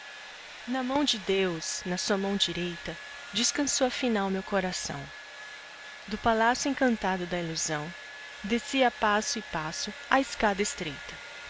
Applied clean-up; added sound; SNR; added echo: none; Domestic sounds, home sounds; 14 dB; none.